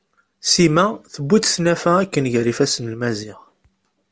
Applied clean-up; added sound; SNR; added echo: none; none; none; none.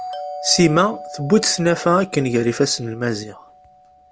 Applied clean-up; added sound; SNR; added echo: none; Doorbell; 15 dB; none.